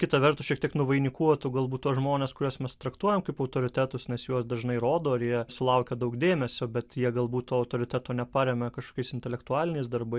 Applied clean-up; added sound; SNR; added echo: none; none; none; none.